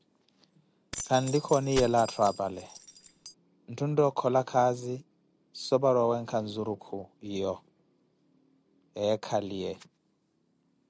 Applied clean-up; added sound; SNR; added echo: none; Keys jangling; 11 dB; none.